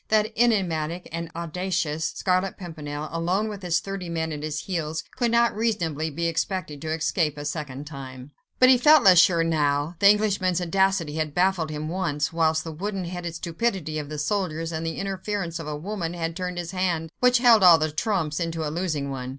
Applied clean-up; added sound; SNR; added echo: none; none; none; none.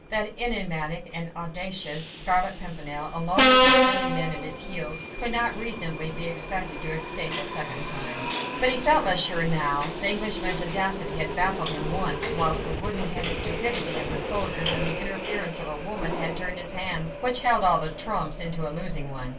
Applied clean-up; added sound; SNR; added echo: none; Subway, metro, underground; 2 dB; reverberation time 0.2 s.